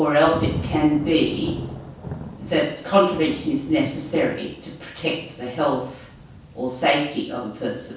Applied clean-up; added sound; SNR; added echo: none; Thunder / Rain; 12 dB; reverberation time 0.7 s.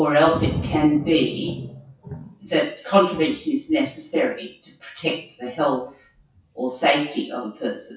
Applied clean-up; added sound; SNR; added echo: classical method WPE with log-MMSE.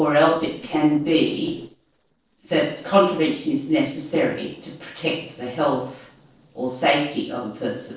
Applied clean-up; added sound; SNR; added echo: neural separator model SepFormer DNS4.